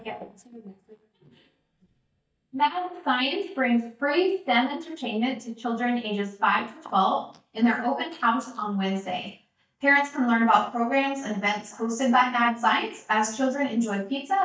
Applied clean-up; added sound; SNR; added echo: neural mask model DeepFilterNet 3.